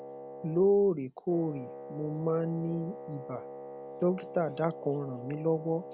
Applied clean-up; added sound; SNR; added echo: none; Wind instrument, woodwind instrument; 13 dB; none.